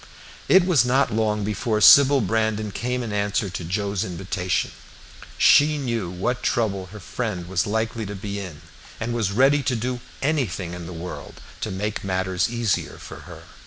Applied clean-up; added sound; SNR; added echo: none; none; none; none.